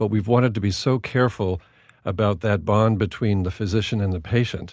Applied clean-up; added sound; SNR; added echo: none; none; none; none.